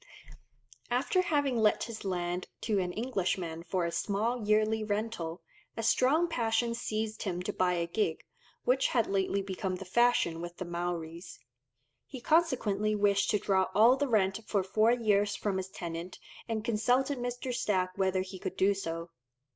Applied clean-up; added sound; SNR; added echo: none; none; none; none.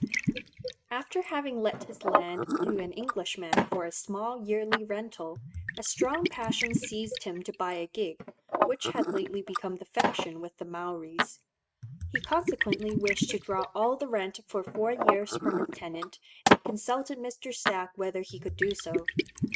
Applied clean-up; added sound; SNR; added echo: neural mask model RNNoise.